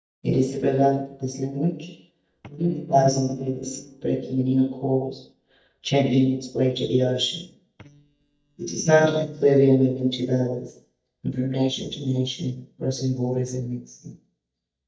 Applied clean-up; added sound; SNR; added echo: neural mask model DeepFilterNet 3.